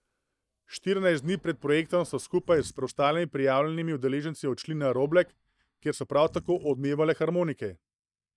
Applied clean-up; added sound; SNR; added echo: neural mask model DeepFilterNet 3.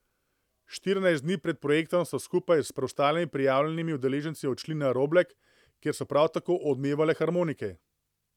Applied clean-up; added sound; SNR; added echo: none; none; none; none.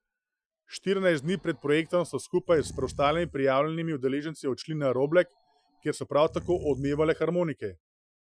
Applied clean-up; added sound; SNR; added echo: classical method Wiener filter.